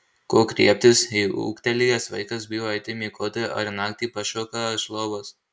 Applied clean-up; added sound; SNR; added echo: none; none; none; none.